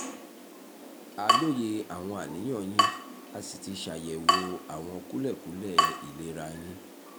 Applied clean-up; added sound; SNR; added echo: none; Drip / Water tap, faucet; -4 dB; none.